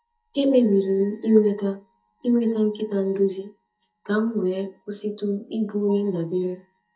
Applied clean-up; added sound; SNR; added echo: neural mask model DeepFilterNet 3.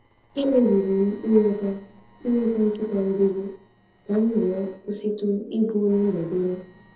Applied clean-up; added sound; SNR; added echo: neural separator model SepFormer DNS4.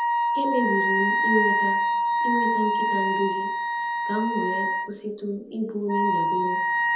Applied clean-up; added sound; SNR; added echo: none; Wind instrument, woodwind instrument; -5 dB; reverberation time 0.8 s.